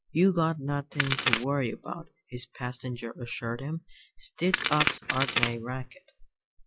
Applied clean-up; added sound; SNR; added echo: classical method log-MMSE.